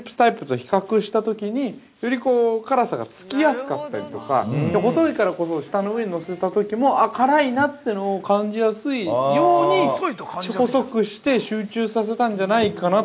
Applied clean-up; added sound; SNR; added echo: none; none; none; none.